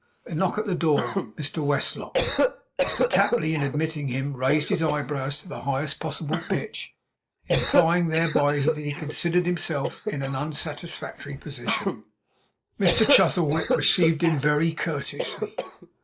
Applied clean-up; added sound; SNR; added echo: neural mask model Resemble Enhance denoiser.